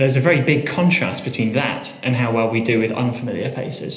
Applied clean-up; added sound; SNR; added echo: none; none; none; reverberation time 1.0 s.